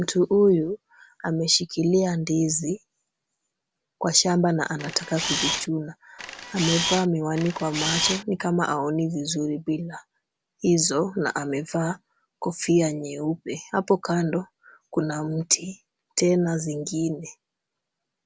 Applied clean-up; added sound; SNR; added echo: none; Camera; 3 dB; none.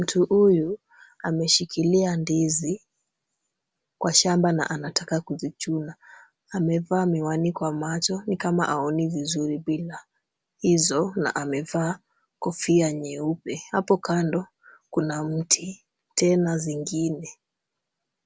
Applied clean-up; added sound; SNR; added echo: none; none; none; none.